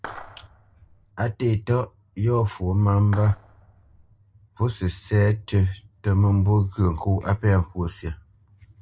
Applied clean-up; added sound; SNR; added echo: neural separator model SepFormer DNS4.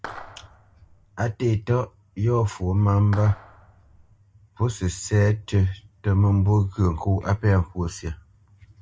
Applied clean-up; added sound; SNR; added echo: none; Clapping; 18 dB; none.